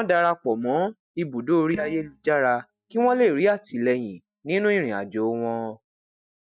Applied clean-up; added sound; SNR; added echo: neural mask model DeepFilterNet 3.